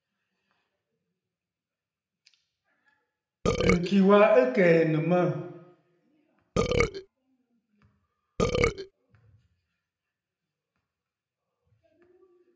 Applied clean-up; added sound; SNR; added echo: none; Burping, eructation; -3 dB; reverberation time 0.8 s.